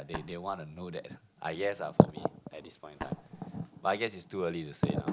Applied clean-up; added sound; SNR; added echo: none; Tap; 11 dB; none.